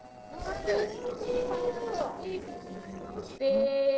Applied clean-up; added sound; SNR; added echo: neural separator model SepFormer DNS4.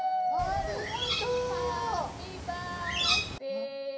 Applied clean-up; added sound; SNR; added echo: none; Bird; 1 dB; reverberation time 0.3 s.